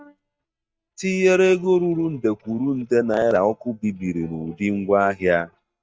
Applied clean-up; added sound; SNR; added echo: neural mask model DeepFilterNet 3.